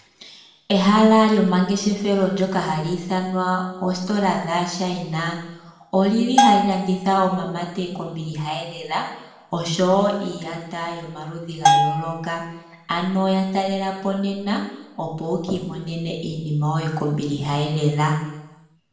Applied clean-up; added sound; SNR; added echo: none; Bell; 0 dB; reverberation time 0.9 s.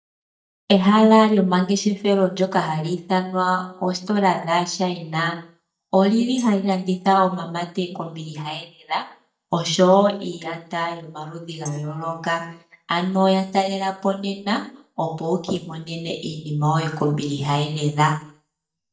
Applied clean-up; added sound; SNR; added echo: neural mask model DeepFilterNet 3.